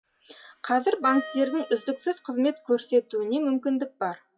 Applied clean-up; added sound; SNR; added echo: classical method WPE with log-MMSE.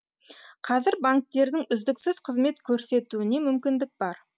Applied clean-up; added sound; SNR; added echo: none; none; none; none.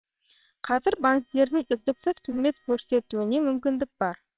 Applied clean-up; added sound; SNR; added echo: neural separator model SepFormer WHAMR!.